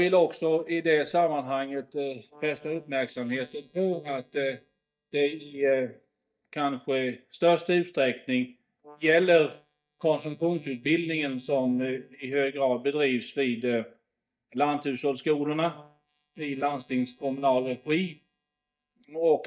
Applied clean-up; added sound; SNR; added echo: neural mask model DeepFilterNet 3.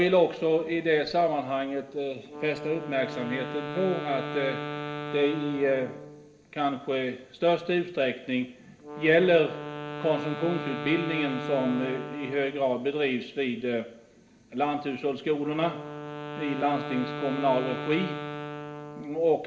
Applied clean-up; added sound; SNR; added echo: none; Wind instrument, woodwind instrument; 10 dB; reverberation time 0.6 s.